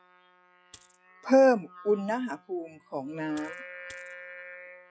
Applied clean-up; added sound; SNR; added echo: classical method log-MMSE.